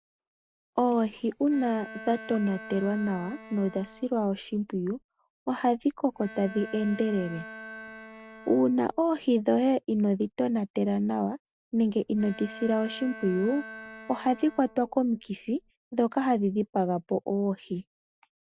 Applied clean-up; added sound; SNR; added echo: none; Bowed string instrument; 17 dB; none.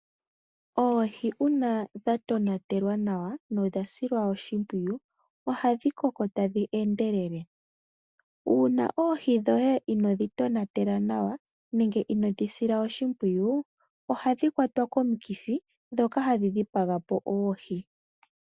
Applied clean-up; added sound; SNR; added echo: none; none; none; none.